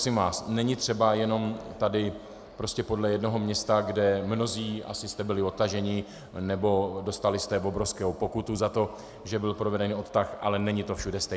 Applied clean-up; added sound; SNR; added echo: none; none; none; none.